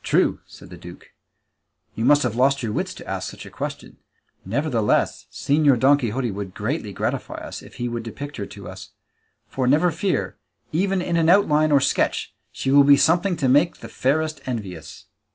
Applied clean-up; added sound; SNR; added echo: none; none; none; none.